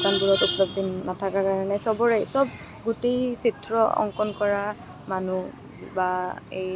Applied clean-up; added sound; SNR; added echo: none; none; none; none.